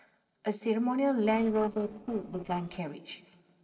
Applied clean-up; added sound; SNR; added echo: neural separator model SepFormer DNS4.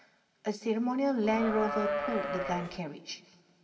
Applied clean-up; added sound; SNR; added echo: none; Livestock, farm animals, working animals; 2 dB; reverberation time 1.5 s.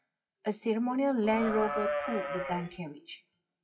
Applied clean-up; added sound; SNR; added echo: classical method WPE with log-MMSE.